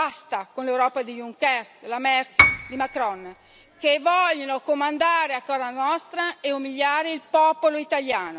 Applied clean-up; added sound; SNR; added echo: none; Piano; 0 dB; none.